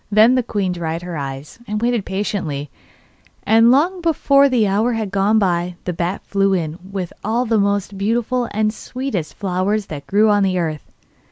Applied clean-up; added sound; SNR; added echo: none; none; none; none.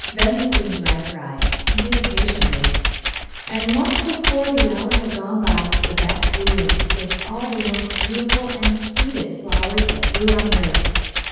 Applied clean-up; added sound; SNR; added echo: none; Computer keyboard; -4 dB; reverberation time 1.1 s.